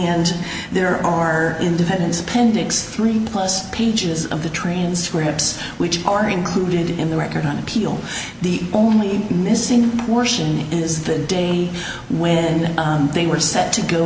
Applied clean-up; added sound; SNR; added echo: none; none; none; none.